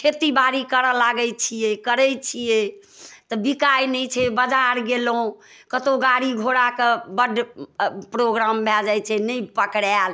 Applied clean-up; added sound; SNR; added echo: none; none; none; none.